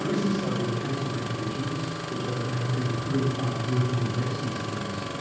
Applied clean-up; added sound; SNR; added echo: none; Engine starting; 6 dB; reverberation time 1.3 s.